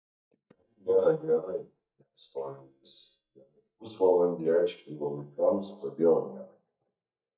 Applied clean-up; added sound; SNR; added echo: neural mask model DeepFilterNet 3.